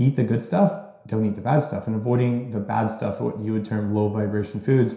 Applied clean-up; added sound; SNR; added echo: none; none; none; reverberation time 0.7 s.